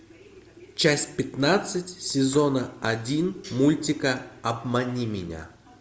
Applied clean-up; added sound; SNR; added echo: none; none; none; none.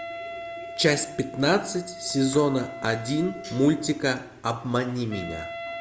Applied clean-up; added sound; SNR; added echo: none; Wind instrument, woodwind instrument; 12 dB; none.